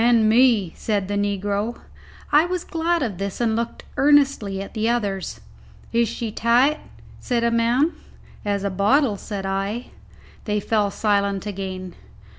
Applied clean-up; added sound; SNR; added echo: none; none; none; none.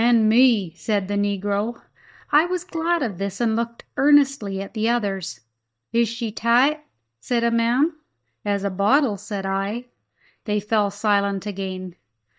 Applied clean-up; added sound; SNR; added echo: neural mask model DeepFilterNet 3.